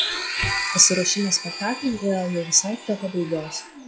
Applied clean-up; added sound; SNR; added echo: classical method log-MMSE.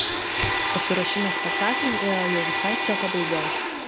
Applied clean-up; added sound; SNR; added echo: none; Domestic sounds, home sounds; -1 dB; none.